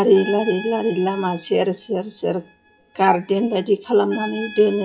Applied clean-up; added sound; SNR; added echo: classical method WPE with log-MMSE.